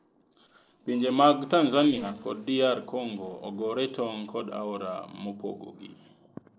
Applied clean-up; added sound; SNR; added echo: neural separator model SepFormer DNS4.